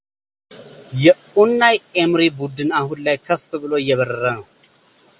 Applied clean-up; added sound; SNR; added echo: none; none; none; none.